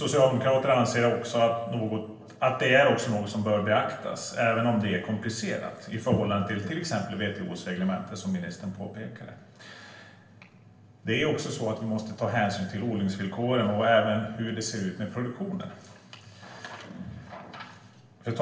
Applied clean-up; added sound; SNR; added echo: none; none; none; reverberation time 0.9 s.